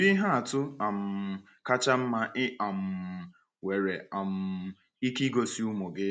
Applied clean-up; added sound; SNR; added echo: none; none; none; none.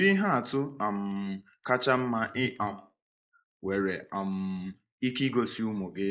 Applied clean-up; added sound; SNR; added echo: neural mask model Resemble Enhance denoiser.